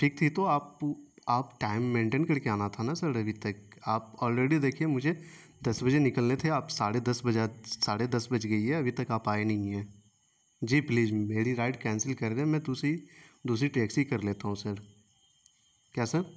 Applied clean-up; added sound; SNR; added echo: none; none; none; none.